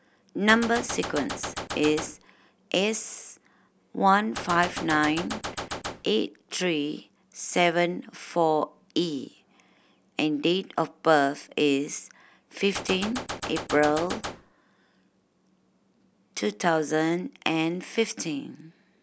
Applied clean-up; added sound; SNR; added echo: none; Gunshot, gunfire; 7 dB; none.